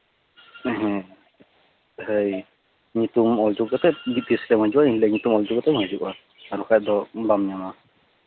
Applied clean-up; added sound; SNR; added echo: none; none; none; none.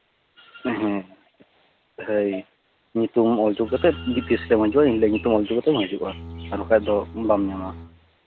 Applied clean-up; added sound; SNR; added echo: none; Bowed string instrument; 15 dB; none.